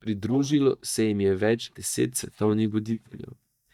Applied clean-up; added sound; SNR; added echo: neural mask model DeepFilterNet 3.